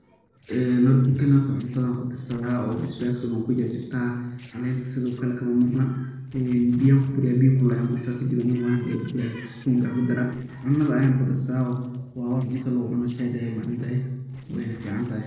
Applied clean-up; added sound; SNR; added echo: neural separator model SepFormer DNS4.